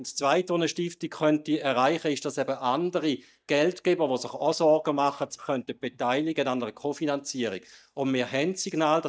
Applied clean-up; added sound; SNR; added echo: neural mask model DeepFilterNet 3.